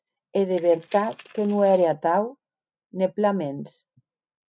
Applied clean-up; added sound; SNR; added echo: neural mask model RNNoise.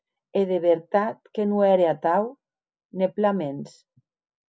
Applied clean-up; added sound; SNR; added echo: none; none; none; none.